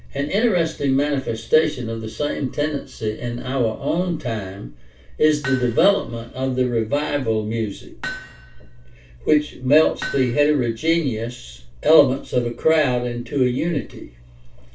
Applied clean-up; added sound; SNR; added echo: none; Hammer; 15 dB; reverberation time 0.2 s.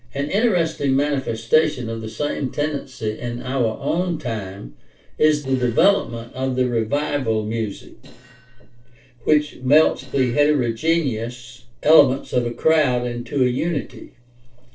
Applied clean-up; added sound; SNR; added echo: neural separator model SepFormer DNS4.